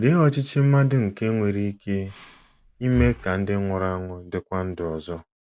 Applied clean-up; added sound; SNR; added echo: none; Breathing; 12 dB; none.